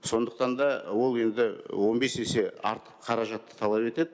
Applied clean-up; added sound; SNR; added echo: none; none; none; none.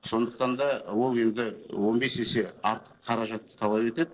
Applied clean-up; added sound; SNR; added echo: neural separator model SepFormer DNS4.